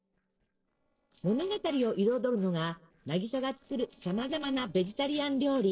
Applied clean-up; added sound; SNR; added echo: neural separator model SepFormer DNS4.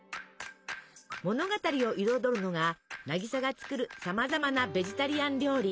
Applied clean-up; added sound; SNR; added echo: none; none; none; none.